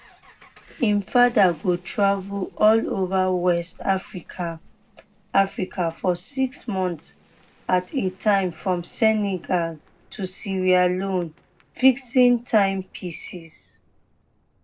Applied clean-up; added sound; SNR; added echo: neural separator model SepFormer DNS4.